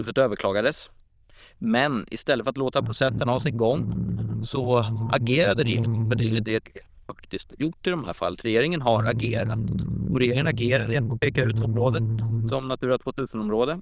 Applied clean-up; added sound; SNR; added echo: neural diffusion model UNIVERSE++.